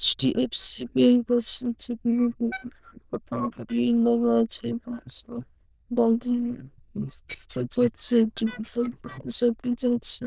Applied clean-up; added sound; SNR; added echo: neural diffusion model UNIVERSE++.